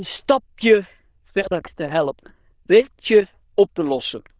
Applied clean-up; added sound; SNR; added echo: neural diffusion model UNIVERSE++.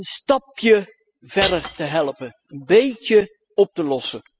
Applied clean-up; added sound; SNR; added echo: classical method spectral subtraction.